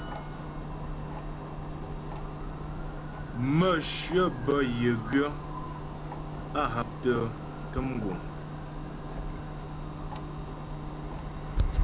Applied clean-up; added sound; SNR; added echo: none; Clock; 2 dB; none.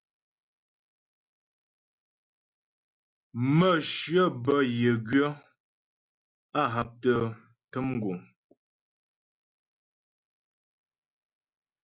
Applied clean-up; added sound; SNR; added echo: none; none; none; none.